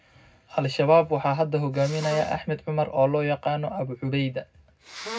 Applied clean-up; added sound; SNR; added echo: none; Sneeze; 18 dB; reverberation time 0.3 s.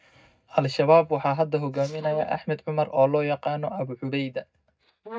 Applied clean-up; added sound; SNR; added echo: neural mask model DeepFilterNet 3.